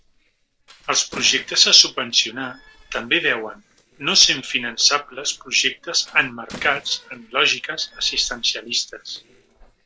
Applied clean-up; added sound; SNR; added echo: neural separator model SepFormer DNS4.